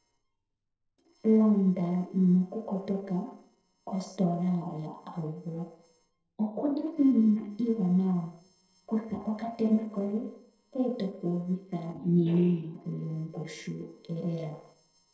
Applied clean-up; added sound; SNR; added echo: neural separator model SepFormer DNS4.